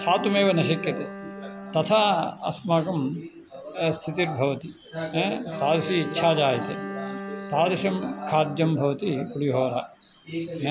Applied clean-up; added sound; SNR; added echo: none; Bowed string instrument; 13 dB; none.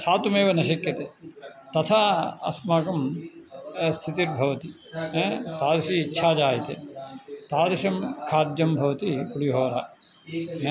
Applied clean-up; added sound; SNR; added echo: none; none; none; none.